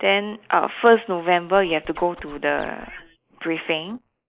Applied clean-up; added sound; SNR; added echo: neural mask model Resemble Enhance denoiser.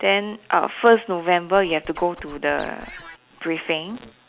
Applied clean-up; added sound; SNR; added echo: none; Scratching (performance technique); 20 dB; none.